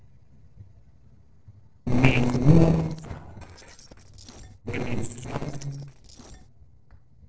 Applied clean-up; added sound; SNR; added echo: neural separator model SepFormer DNS4.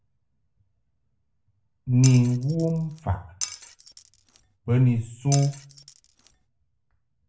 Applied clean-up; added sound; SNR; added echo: none; Glass; 13 dB; reverberation time 0.4 s.